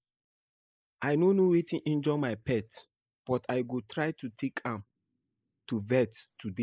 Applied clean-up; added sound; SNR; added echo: neural mask model Resemble Enhance denoiser.